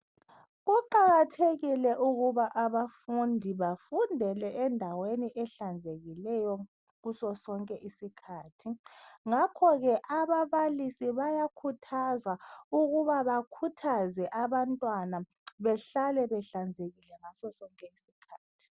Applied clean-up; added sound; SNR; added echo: none; none; none; none.